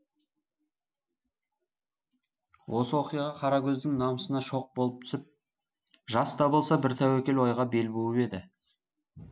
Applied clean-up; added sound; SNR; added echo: none; none; none; none.